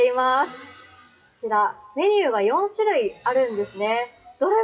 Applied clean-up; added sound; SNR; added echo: classical method WPE with log-MMSE.